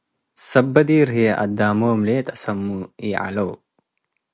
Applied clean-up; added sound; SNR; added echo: none; none; none; none.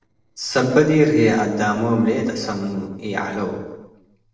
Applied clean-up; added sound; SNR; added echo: neural separator model SepFormer DNS4.